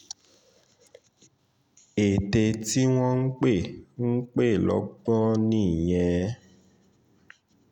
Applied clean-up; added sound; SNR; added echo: none; none; none; none.